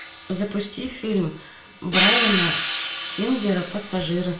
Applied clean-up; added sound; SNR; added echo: none; Hi-hat; -2 dB; reverberation time 0.4 s.